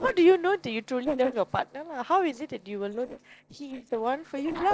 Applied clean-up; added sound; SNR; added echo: neural separator model SepFormer DNS4.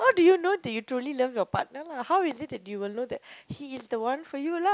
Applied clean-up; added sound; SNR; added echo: none; none; none; none.